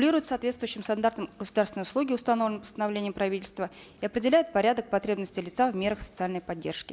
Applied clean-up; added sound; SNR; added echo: none; none; none; none.